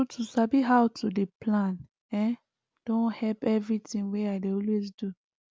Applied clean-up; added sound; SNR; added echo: none; none; none; none.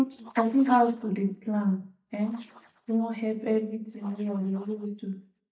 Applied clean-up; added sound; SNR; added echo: neural mask model DeepFilterNet 3.